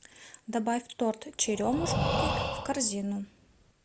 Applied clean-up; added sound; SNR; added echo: none; Breathing; 0 dB; none.